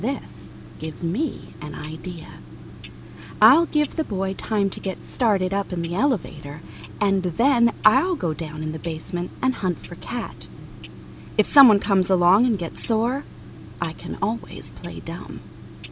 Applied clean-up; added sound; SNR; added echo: none; Clock; 15 dB; none.